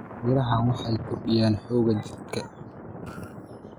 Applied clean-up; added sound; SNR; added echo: none; Thunder; 10 dB; none.